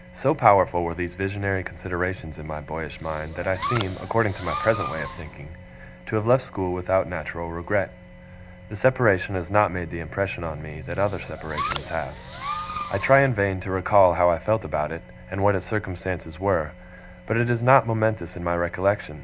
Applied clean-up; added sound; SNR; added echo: none; Fireworks; 10 dB; none.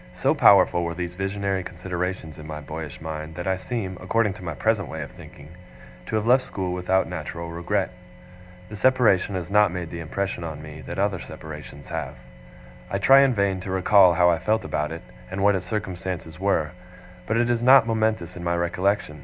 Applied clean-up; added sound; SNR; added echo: none; none; none; none.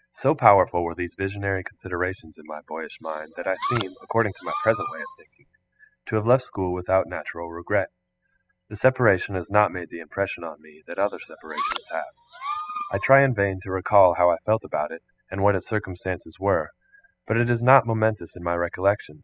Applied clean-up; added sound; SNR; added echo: classical method spectral subtraction.